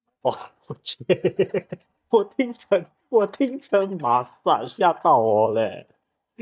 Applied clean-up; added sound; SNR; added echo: neural mask model DeepFilterNet 3.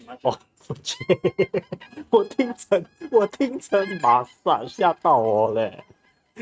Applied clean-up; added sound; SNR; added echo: neural mask model RNNoise.